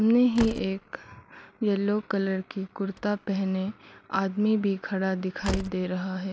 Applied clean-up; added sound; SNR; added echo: none; Slam; 15 dB; none.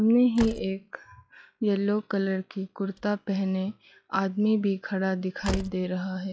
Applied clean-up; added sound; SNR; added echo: classical method log-MMSE.